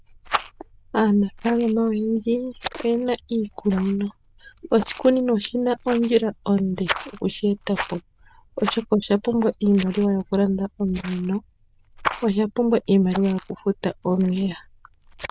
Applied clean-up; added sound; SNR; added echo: neural diffusion model UNIVERSE++.